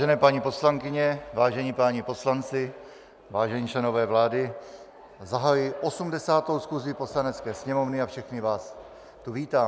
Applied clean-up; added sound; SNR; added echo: none; none; none; none.